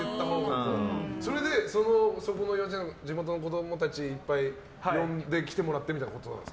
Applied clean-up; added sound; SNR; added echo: none; none; none; none.